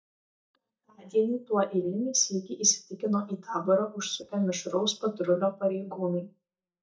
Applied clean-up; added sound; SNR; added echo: neural mask model DeepFilterNet 3.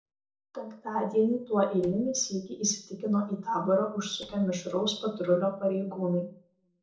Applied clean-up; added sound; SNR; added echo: neural separator model SepFormer DNS4.